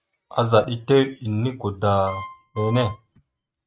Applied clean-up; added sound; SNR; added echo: neural mask model RNNoise.